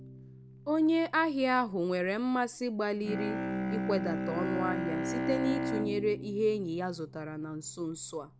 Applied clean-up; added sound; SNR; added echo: none; Bowed string instrument; 5 dB; none.